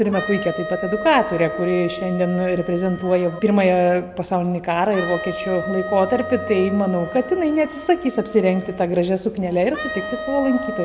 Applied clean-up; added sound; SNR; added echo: none; Wind instrument, woodwind instrument; 11 dB; none.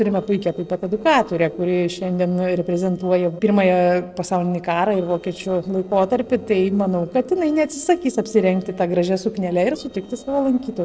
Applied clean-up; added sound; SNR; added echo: neural separator model SepFormer DNS4.